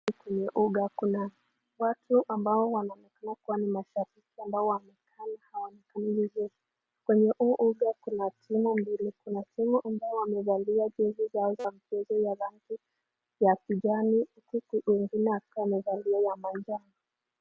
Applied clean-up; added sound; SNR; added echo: none; none; none; none.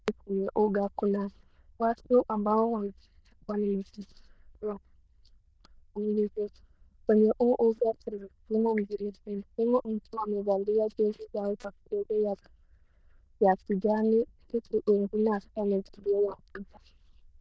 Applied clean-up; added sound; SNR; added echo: neural diffusion model UNIVERSE++.